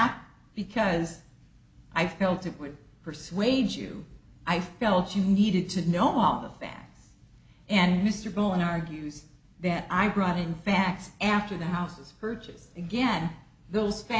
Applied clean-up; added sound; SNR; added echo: none; none; none; none.